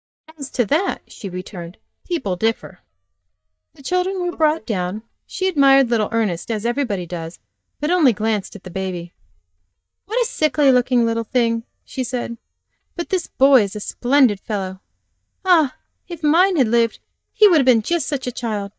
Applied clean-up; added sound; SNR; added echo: neural mask model DeepFilterNet 3.